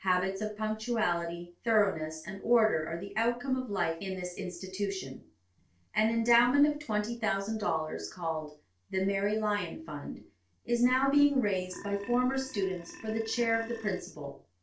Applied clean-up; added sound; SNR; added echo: neural separator model SepFormer DNS4.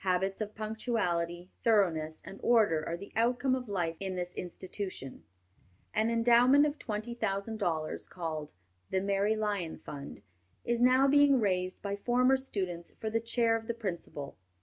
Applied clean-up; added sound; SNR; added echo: none; none; none; none.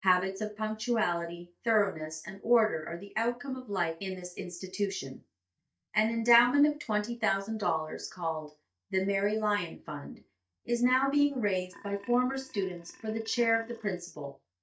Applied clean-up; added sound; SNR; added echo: neural mask model DeepFilterNet 3.